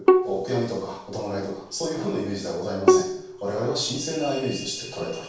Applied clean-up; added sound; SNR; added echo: none; Bowed string instrument; -2 dB; reverberation time 0.7 s.